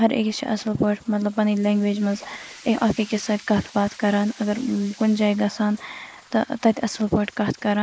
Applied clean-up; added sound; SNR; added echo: neural mask model Resemble Enhance denoiser.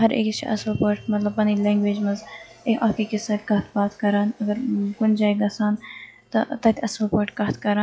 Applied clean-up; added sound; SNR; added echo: classical method log-MMSE.